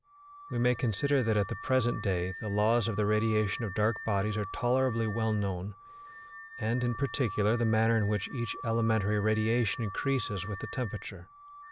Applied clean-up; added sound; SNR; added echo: none; Alarm / Car; 13 dB; none.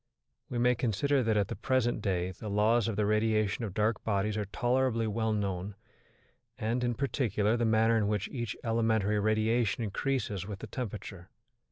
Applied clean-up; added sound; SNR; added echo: none; none; none; none.